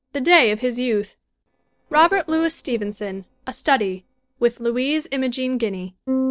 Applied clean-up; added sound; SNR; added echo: neural separator model SepFormer DNS4.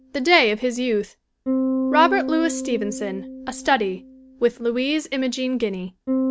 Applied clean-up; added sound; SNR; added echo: none; Bass guitar; 6 dB; none.